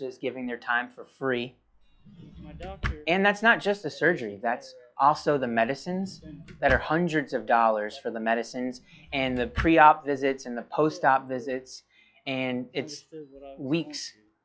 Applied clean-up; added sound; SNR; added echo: classical method log-MMSE.